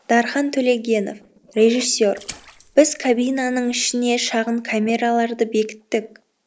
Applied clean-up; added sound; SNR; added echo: neural separator model SepFormer DNS4.